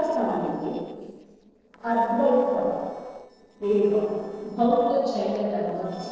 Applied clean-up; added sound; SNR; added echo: neural separator model SepFormer DNS4.